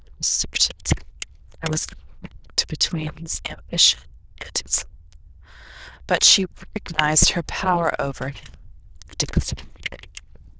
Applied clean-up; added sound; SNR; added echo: neural diffusion model UNIVERSE++.